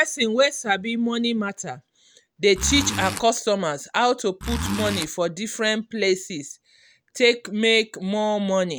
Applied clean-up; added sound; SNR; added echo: none; Zipper (clothing); 5 dB; none.